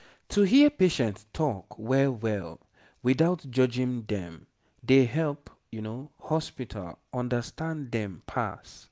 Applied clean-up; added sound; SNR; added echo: none; none; none; none.